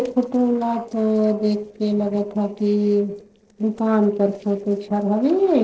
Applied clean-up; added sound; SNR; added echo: neural separator model SepFormer DNS4.